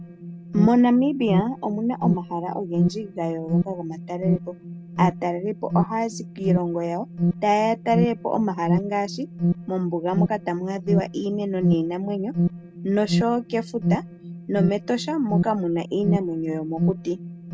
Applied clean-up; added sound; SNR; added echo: none; Alarm; 2 dB; none.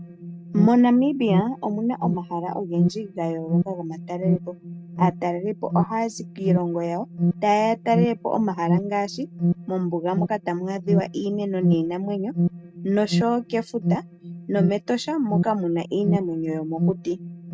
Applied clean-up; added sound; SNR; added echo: neural mask model RNNoise.